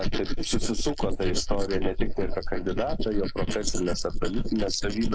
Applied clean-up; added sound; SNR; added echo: neural mask model Resemble Enhance denoiser.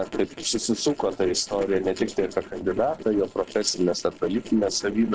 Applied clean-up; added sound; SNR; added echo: neural separator model SepFormer DNS4.